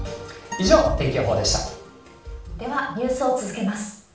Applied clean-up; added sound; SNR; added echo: none; Acoustic guitar; 17 dB; reverberation time 0.5 s.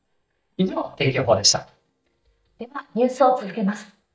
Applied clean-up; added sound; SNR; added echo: neural mask model DeepFilterNet 3.